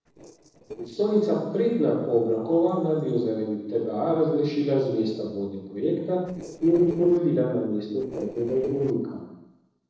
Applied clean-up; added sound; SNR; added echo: neural separator model SepFormer DNS4.